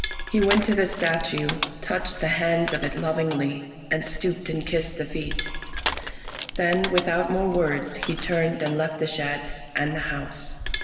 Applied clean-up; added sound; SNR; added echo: none; Crushing; 5 dB; reverberation time 2.1 s.